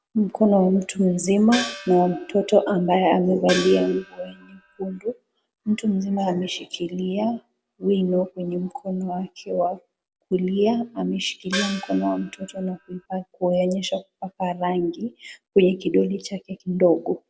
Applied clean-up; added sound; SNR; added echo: none; Gong; 11 dB; none.